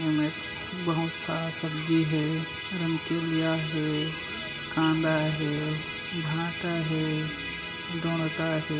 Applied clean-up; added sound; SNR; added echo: none; Musical instrument; 7 dB; reverberation time 0.5 s.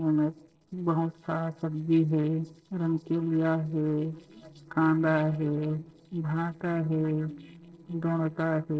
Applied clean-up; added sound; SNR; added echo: neural separator model SepFormer DNS4.